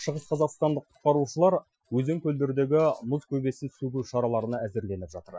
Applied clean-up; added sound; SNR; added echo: classical method Wiener filter.